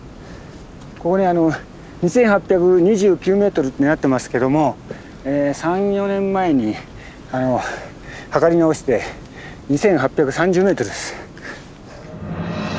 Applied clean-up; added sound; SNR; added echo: none; none; none; none.